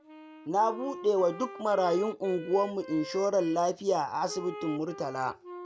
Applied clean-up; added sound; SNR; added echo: none; Wind instrument, woodwind instrument; 14 dB; none.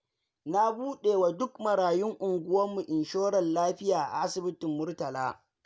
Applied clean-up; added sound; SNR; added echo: none; none; none; none.